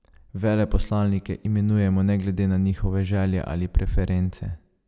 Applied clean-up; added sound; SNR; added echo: none; none; none; none.